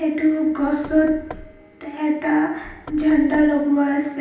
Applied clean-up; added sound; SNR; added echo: none; Knock / Wood; 19 dB; reverberation time 0.9 s.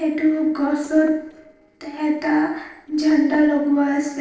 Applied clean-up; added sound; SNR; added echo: neural separator model SepFormer DNS4.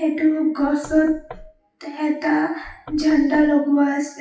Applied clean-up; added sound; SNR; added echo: classical method WPE with log-MMSE.